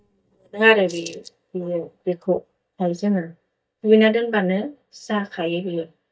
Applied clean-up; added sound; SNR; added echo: neural mask model DeepFilterNet 3.